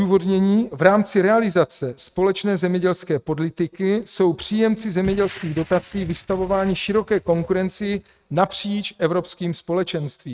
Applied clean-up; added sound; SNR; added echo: neural mask model RNNoise.